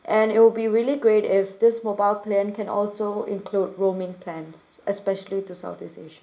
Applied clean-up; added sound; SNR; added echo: none; none; none; reverberation time 0.4 s.